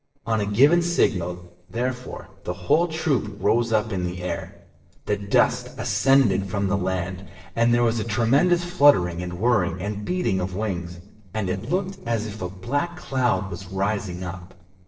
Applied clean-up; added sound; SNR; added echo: neural separator model SepFormer DNS4.